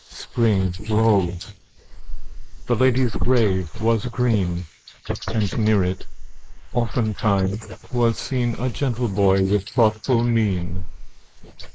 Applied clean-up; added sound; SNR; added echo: neural mask model Resemble Enhance denoiser.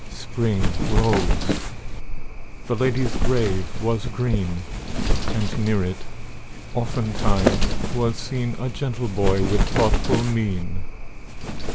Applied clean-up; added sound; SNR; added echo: none; Wind; -3 dB; none.